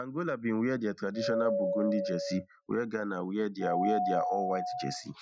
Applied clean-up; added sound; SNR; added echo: classical method Wiener filter.